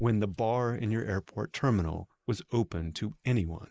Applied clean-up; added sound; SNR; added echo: neural mask model Resemble Enhance denoiser.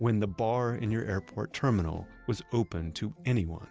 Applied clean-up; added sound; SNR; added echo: none; none; none; none.